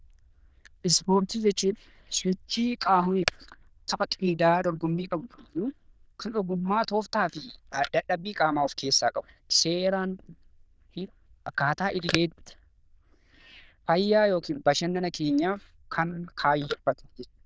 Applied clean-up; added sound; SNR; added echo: neural diffusion model UNIVERSE++.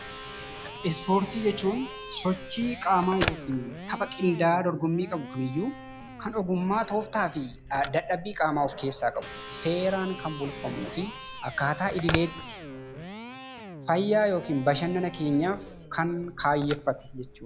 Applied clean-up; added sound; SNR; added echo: none; Electric guitar + Telephone; 11 dB; none.